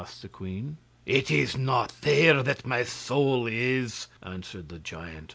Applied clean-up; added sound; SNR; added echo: none; none; none; none.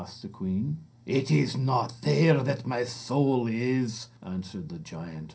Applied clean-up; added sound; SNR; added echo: none; none; none; reverberation time 0.3 s.